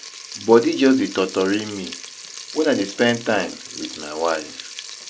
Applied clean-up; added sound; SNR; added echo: none; Frying (food); 14 dB; none.